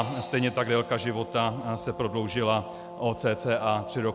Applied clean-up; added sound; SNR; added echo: none; Crash cymbal + Brass instrument; 13 dB; none.